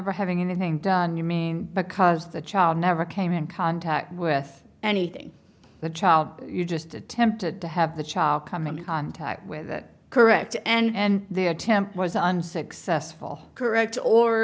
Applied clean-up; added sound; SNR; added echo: none; none; none; none.